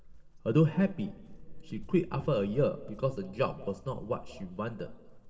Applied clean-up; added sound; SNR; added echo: none; Walk, footsteps; 14 dB; reverberation time 2.4 s.